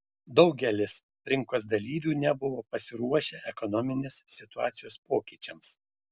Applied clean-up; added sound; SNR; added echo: none; none; none; none.